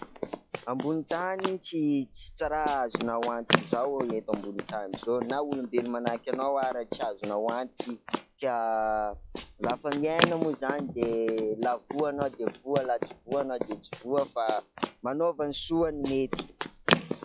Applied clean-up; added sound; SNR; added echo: classical method log-MMSE.